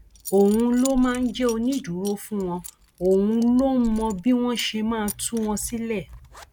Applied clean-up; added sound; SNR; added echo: none; Coin (dropping) / Zipper (clothing) + Breathing; 17 dB; none.